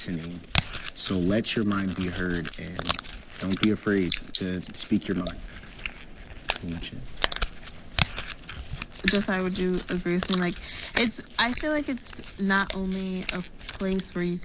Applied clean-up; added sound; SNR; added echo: neural mask model Resemble Enhance denoiser.